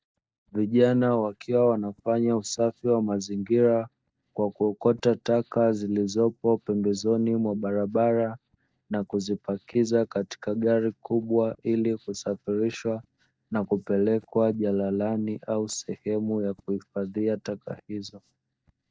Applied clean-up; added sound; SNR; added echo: neural mask model DeepFilterNet 3.